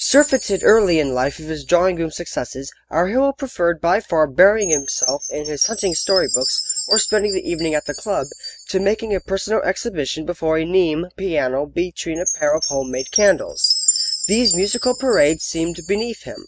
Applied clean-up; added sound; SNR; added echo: neural mask model RNNoise.